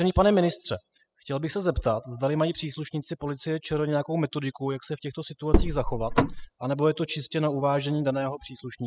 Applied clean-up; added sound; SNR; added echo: classical method spectral subtraction.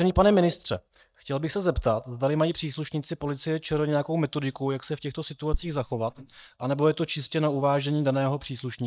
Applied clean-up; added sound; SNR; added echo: neural mask model DeepFilterNet 3.